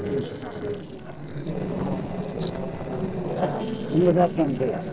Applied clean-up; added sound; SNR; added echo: neural separator model SepFormer DNS4.